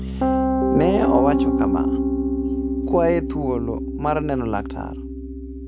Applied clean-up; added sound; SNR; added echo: none; Piano; -3 dB; none.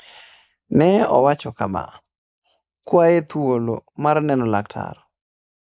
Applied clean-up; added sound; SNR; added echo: neural mask model Resemble Enhance denoiser.